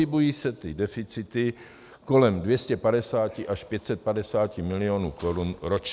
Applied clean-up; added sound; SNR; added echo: none; none; none; none.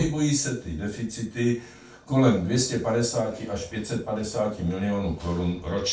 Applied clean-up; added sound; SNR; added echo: none; none; none; reverberation time 0.3 s.